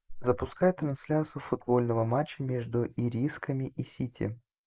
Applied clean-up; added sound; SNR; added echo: neural mask model Resemble Enhance denoiser.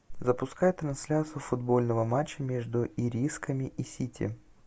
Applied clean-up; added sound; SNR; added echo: none; none; none; none.